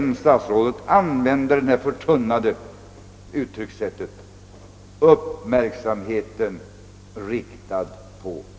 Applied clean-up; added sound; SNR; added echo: none; none; none; none.